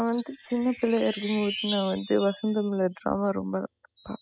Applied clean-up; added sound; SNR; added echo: classical method spectral subtraction.